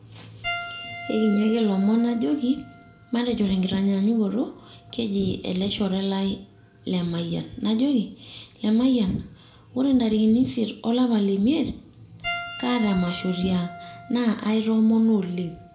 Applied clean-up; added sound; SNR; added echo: none; Piano; 17 dB; reverberation time 0.4 s.